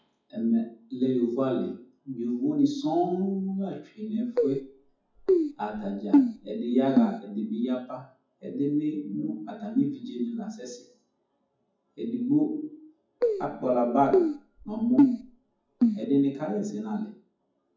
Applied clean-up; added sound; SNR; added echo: classical method WPE with log-MMSE.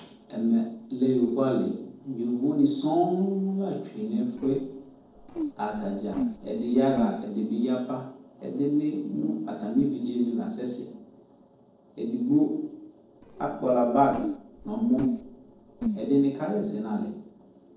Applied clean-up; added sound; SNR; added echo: neural separator model SepFormer DNS4.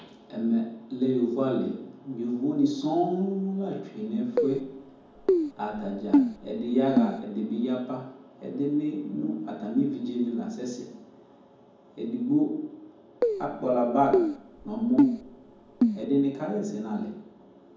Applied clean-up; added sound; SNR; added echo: none; Keyboard (musical); -2 dB; reverberation time 1.2 s.